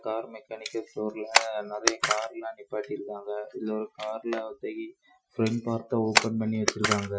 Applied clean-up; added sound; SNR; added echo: classical method Wiener filter.